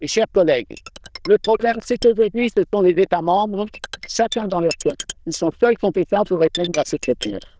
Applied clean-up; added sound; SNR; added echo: neural diffusion model UNIVERSE++.